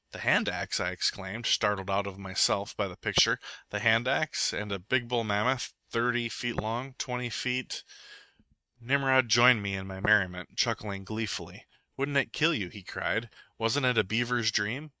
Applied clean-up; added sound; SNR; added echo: neural mask model RNNoise.